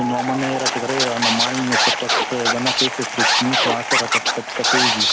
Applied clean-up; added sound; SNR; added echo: none; Scratching (performance technique) + Applause / Crowd; -5 dB; none.